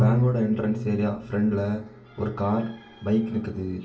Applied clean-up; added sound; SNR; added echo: none; Bowed string instrument; 5 dB; reverberation time 0.2 s.